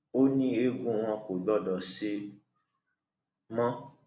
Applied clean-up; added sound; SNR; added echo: none; none; none; none.